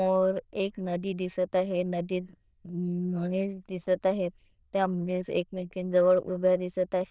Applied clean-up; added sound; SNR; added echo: neural diffusion model UNIVERSE++.